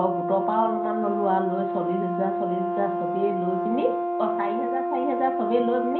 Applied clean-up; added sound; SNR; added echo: none; Brass instrument; 0 dB; reverberation time 0.6 s.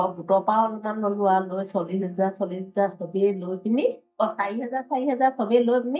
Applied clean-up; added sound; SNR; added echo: neural mask model DeepFilterNet 3.